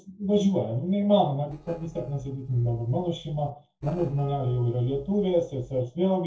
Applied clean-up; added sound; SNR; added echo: neural separator model SepFormer DNS4.